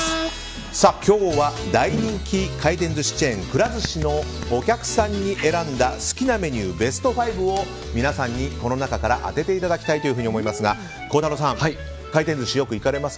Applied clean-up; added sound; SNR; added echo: none; none; none; none.